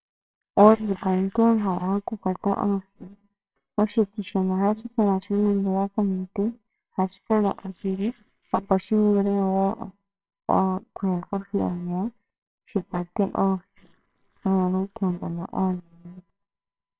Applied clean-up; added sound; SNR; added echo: neural separator model SepFormer WHAMR!.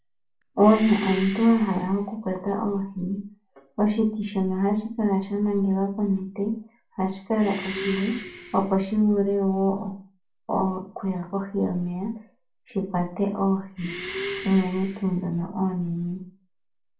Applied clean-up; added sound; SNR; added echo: none; Breathing; 11 dB; reverberation time 0.3 s.